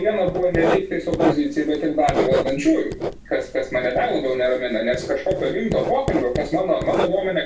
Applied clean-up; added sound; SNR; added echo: none; Writing; 6 dB; reverberation time 0.3 s.